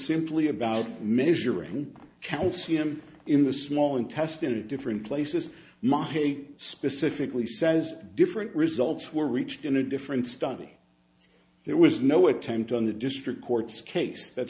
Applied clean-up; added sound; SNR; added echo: none; none; none; none.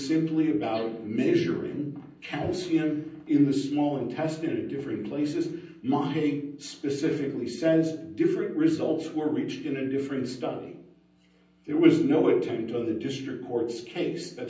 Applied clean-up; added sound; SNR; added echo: none; none; none; reverberation time 0.6 s.